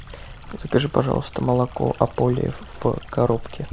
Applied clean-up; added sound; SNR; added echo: none; Stream; 15 dB; none.